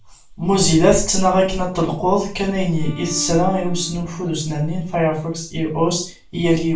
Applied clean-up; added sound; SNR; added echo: none; Bowed string instrument; 20 dB; reverberation time 0.3 s.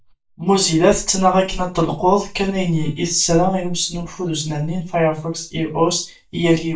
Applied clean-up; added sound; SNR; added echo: neural mask model DeepFilterNet 3.